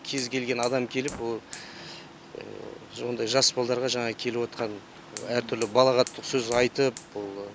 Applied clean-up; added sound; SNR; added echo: none; Fire; 18 dB; none.